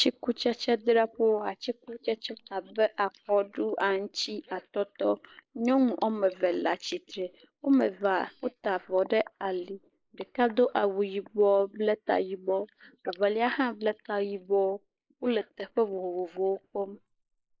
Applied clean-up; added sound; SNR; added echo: neural mask model Resemble Enhance denoiser.